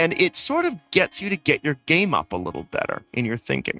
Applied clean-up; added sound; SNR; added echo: neural mask model RNNoise.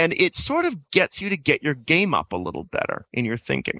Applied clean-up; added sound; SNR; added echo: neural mask model Resemble Enhance denoiser.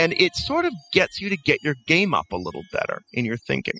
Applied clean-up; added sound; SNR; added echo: classical method spectral subtraction.